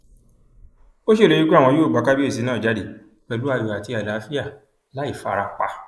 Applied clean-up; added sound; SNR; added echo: neural mask model Resemble Enhance denoiser.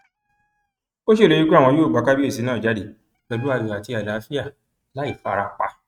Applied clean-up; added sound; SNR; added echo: neural mask model RNNoise.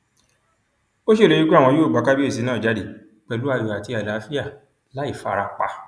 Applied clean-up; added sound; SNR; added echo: none; none; none; none.